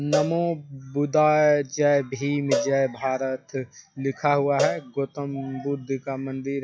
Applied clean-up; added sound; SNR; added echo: classical method log-MMSE.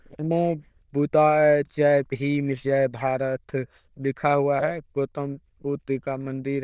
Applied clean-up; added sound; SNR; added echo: neural diffusion model UNIVERSE++.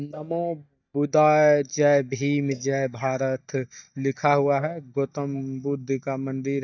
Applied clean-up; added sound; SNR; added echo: neural mask model DeepFilterNet 3.